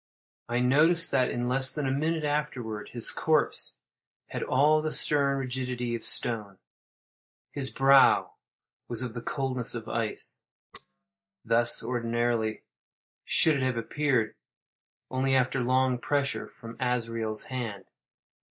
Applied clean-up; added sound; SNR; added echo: neural mask model DeepFilterNet 3.